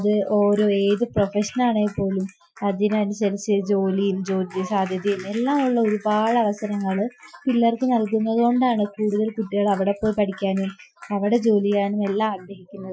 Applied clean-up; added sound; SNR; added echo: classical method Wiener filter.